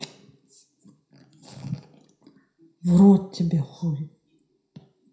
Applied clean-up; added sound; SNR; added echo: none; none; none; reverberation time 0.5 s.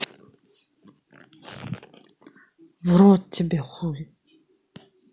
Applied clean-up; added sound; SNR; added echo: none; none; none; none.